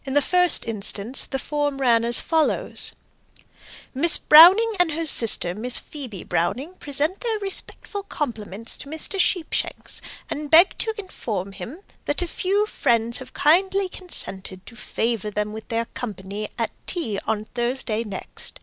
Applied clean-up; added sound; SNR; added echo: none; none; none; none.